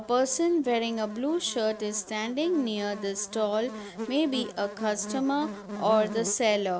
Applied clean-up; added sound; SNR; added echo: none; Buzz; 13 dB; none.